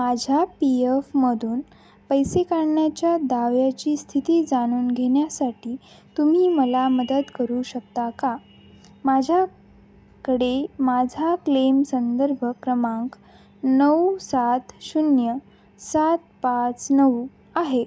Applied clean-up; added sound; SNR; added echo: none; none; none; none.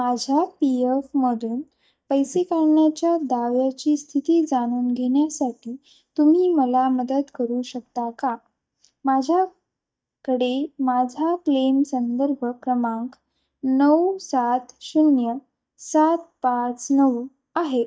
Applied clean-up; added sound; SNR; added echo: neural mask model DeepFilterNet 3.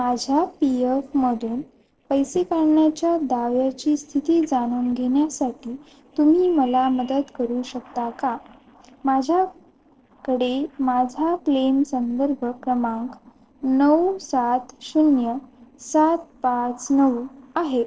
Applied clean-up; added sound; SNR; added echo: neural separator model SepFormer DNS4.